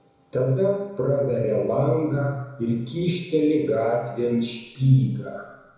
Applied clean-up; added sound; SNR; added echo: none; none; none; reverberation time 1.0 s.